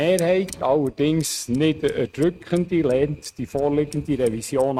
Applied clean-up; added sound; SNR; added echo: neural mask model RNNoise.